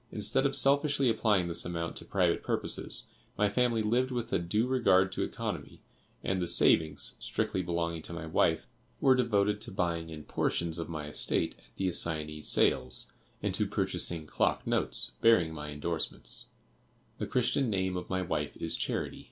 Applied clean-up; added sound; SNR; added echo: none; none; none; none.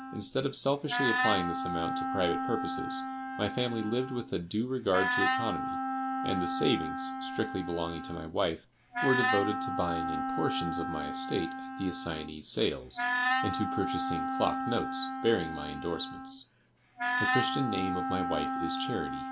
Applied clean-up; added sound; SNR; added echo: none; Wind instrument, woodwind instrument; 0 dB; none.